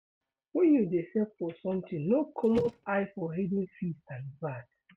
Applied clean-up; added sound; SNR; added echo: neural mask model RNNoise.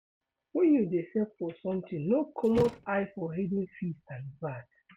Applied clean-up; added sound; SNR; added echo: none; Thump, thud; 10 dB; none.